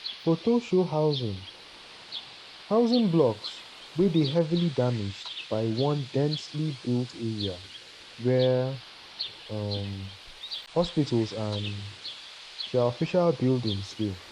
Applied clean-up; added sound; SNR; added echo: neural mask model Resemble Enhance denoiser.